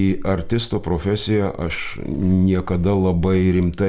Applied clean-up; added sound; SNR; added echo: none; none; none; none.